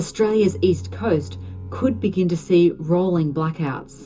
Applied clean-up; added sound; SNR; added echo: none; Bowed string instrument; 13 dB; reverberation time 0.2 s.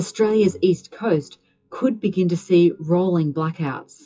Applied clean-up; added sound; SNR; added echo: classical method WPE with log-MMSE.